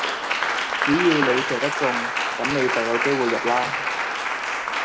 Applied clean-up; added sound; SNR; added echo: none; Applause; -1 dB; none.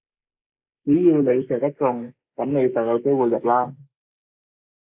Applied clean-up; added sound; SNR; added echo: neural mask model Resemble Enhance denoiser.